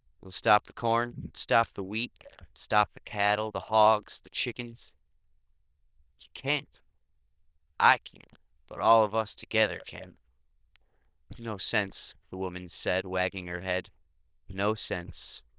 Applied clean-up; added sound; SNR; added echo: neural diffusion model UNIVERSE++.